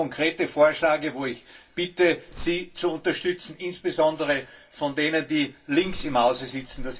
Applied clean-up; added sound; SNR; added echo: none; Crumpling, crinkling; 19 dB; reverberation time 0.2 s.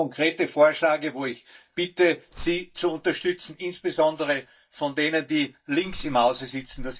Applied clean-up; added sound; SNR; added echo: neural mask model DeepFilterNet 3.